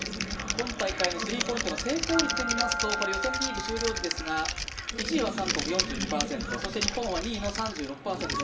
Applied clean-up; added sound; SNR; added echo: none; Typing; 3 dB; reverberation time 0.7 s.